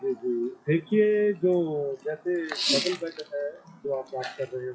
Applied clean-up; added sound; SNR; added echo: classical method WPE with log-MMSE.